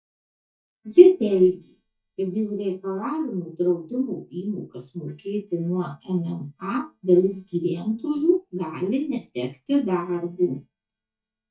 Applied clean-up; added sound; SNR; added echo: neural mask model DeepFilterNet 3.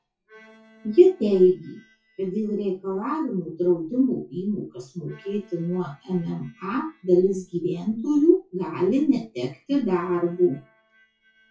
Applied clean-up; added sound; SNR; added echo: classical method WPE with log-MMSE.